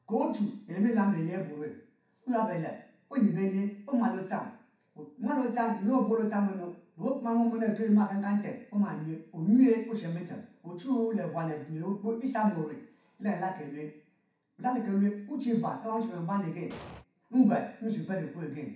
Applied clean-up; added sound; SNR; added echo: none; Explosion; 14 dB; reverberation time 0.6 s.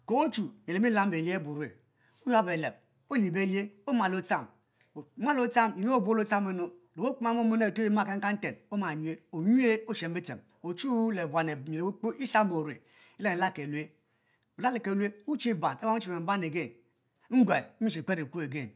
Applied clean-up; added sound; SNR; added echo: none; none; none; none.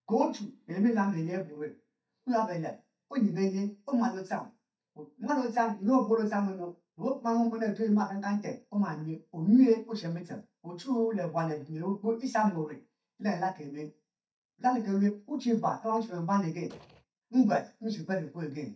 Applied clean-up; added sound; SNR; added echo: neural mask model DeepFilterNet 3.